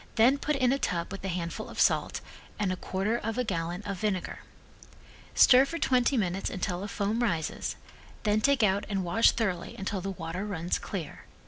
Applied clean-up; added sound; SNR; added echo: none; none; none; none.